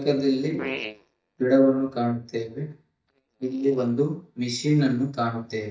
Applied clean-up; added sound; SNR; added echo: neural mask model DeepFilterNet 3.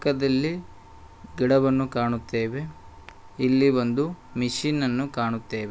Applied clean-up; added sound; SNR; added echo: none; none; none; none.